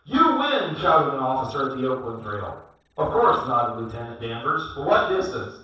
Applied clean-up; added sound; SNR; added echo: neural separator model SepFormer DNS4.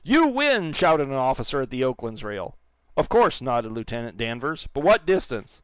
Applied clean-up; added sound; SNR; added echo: none; none; none; none.